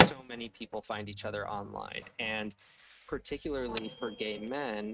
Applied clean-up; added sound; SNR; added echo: neural mask model RNNoise.